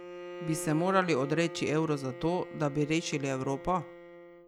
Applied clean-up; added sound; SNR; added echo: none; Bowed string instrument; 12 dB; none.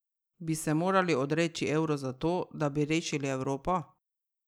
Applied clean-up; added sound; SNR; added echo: none; none; none; none.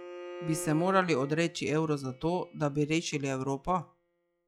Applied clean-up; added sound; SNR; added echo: classical method log-MMSE.